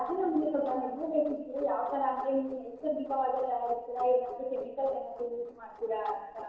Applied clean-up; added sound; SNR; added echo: neural separator model SepFormer DNS4.